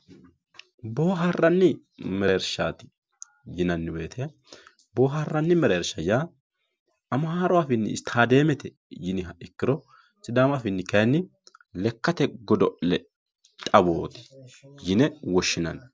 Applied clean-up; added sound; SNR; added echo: none; none; none; none.